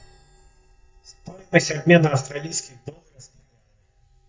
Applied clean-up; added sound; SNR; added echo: neural mask model DeepFilterNet 3.